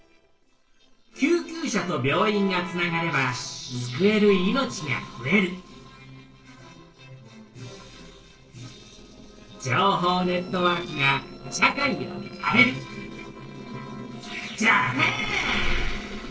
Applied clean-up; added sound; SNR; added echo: neural separator model SepFormer DNS4.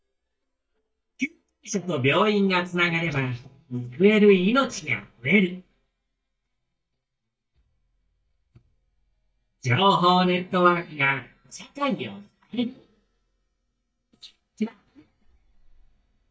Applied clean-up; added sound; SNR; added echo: neural mask model DeepFilterNet 3.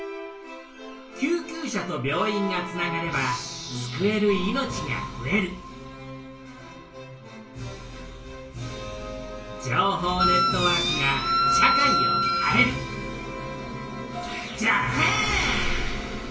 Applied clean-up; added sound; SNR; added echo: none; Wind instrument, woodwind instrument; -3 dB; reverberation time 0.3 s.